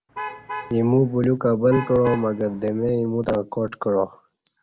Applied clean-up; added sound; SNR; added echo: none; Alarm / Truck; 13 dB; none.